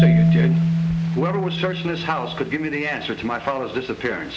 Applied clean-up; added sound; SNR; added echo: none; Marimba, xylophone; -4 dB; none.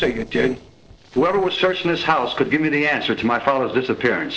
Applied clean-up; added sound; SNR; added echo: neural separator model SepFormer DNS4.